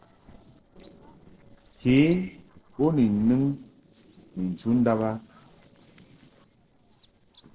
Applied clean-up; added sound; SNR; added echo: neural separator model SepFormer DNS4.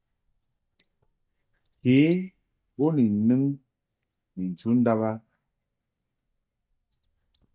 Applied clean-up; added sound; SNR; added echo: neural mask model DeepFilterNet 3.